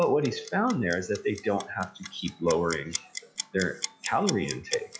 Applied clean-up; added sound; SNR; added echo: classical method log-MMSE.